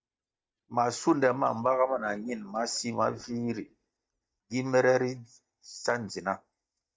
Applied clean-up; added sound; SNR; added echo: neural mask model DeepFilterNet 3.